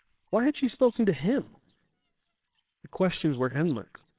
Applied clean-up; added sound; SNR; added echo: neural separator model SepFormer WHAMR!.